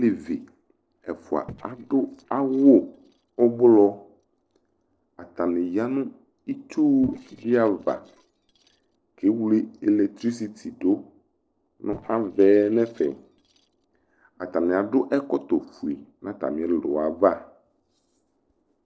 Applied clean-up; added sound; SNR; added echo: neural separator model SepFormer DNS4.